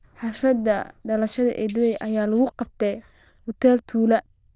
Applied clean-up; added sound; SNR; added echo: neural diffusion model UNIVERSE++.